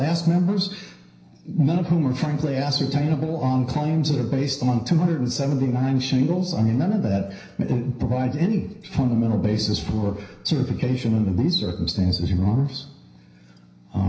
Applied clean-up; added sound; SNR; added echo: none; none; none; reverberation time 0.9 s.